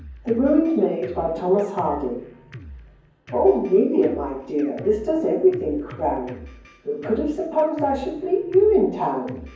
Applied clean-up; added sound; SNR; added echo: none; Drum kit; 19 dB; reverberation time 0.9 s.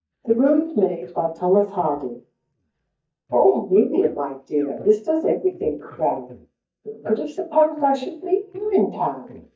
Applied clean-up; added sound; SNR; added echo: neural mask model DeepFilterNet 3.